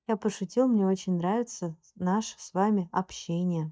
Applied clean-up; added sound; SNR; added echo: neural mask model DeepFilterNet 3.